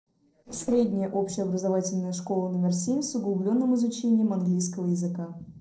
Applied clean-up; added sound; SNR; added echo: neural separator model SepFormer DNS4.